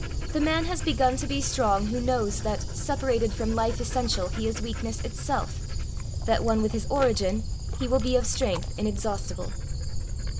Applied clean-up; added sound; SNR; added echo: none; Dog; 2 dB; none.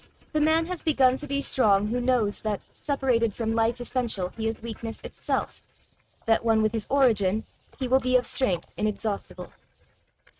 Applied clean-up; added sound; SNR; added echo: neural mask model RNNoise.